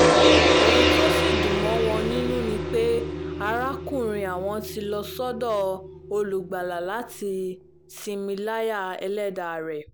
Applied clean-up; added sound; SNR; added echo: none; Gong; -3 dB; none.